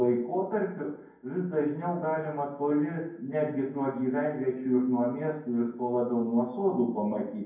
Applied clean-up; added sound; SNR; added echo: none; none; none; reverberation time 0.9 s.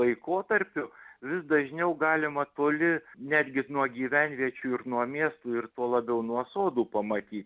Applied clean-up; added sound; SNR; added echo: none; none; none; none.